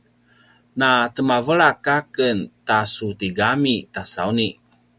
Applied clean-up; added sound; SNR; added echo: none; none; none; none.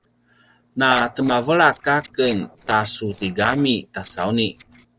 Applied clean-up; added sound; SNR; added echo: neural separator model SepFormer DNS4.